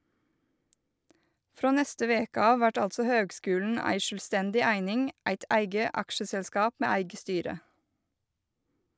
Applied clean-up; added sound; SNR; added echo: none; none; none; none.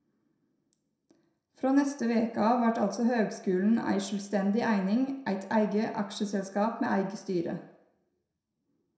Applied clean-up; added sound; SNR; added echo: none; none; none; reverberation time 0.6 s.